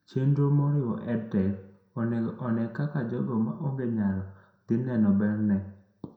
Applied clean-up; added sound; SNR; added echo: none; none; none; reverberation time 0.5 s.